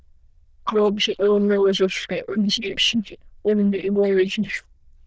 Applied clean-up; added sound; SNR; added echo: neural diffusion model UNIVERSE++.